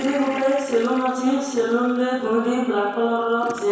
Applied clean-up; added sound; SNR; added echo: none; Toilet flush / Gurgling; 19 dB; reverberation time 1.1 s.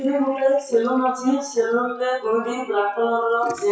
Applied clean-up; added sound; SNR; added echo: classical method WPE with log-MMSE.